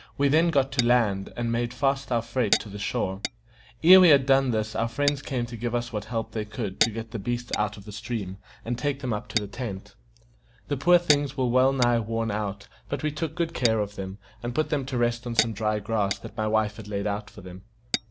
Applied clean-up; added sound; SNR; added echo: none; Tap / Glass; 11 dB; none.